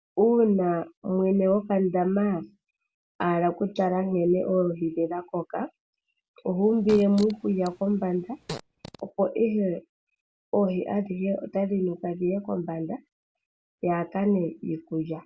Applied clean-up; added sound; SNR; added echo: none; Fart; 16 dB; none.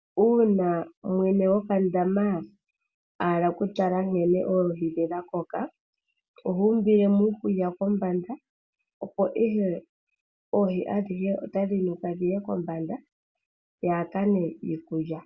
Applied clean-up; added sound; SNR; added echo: none; none; none; none.